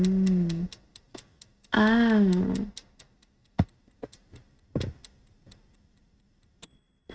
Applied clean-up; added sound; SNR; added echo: neural mask model RNNoise.